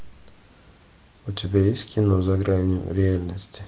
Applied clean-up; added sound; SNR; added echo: none; none; none; none.